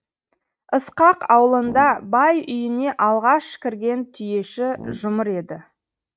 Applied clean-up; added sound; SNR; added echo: neural mask model RNNoise.